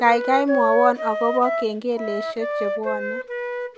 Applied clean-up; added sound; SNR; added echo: none; Wind instrument, woodwind instrument; 3 dB; none.